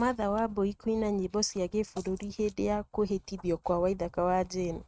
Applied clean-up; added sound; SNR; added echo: neural mask model RNNoise.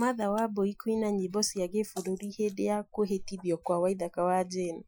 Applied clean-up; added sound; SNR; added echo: classical method Wiener filter.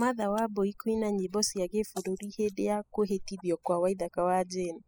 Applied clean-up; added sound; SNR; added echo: classical method spectral subtraction.